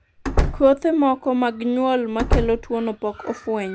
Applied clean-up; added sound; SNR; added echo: none; Slam; 3 dB; none.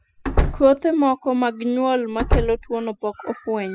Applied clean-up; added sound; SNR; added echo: classical method spectral subtraction.